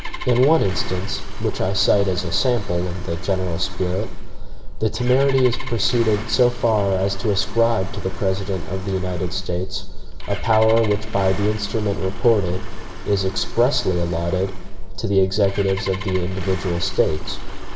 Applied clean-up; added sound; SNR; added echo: none; Engine starting; 17 dB; reverberation time 1.5 s.